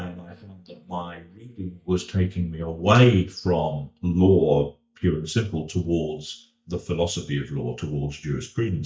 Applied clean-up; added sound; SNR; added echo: neural mask model DeepFilterNet 3.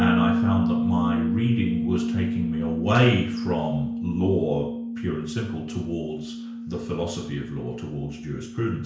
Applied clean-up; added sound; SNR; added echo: none; Bass guitar; 1 dB; reverberation time 0.5 s.